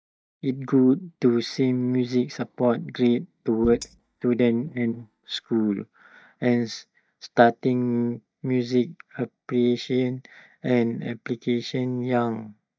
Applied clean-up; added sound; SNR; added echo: neural mask model DeepFilterNet 3.